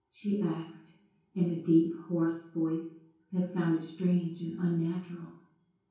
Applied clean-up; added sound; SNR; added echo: none; none; none; reverberation time 0.6 s.